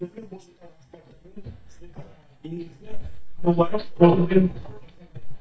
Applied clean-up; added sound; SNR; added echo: neural mask model DeepFilterNet 3.